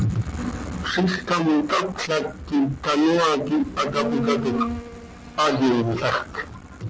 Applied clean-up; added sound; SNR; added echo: none; Insect; 8 dB; none.